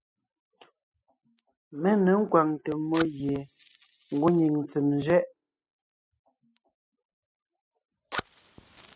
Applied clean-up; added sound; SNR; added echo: classical method spectral subtraction.